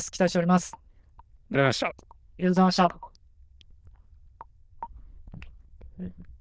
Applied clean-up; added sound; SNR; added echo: neural diffusion model UNIVERSE++.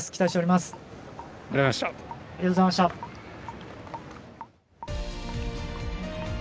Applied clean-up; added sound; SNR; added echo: none; Raindrop / Drip; 19 dB; none.